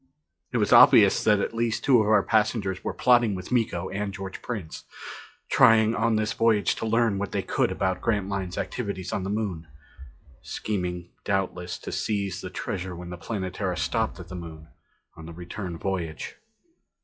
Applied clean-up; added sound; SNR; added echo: classical method log-MMSE.